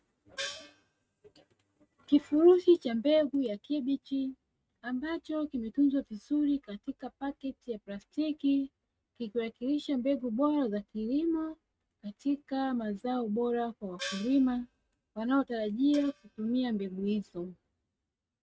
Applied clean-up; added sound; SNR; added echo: neural mask model RNNoise.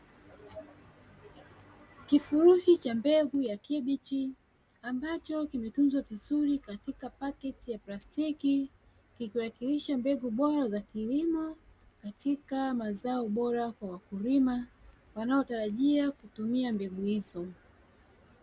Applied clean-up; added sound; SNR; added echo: none; none; none; none.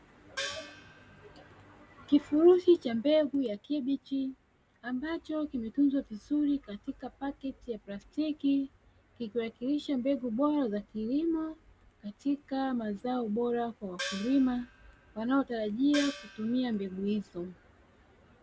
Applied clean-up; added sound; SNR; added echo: none; Gong; 13 dB; none.